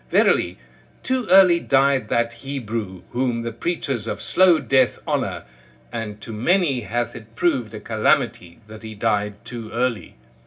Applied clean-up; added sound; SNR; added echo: none; none; none; reverberation time 0.4 s.